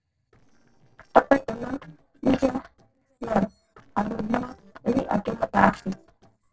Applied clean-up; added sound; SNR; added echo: neural separator model SepFormer DNS4.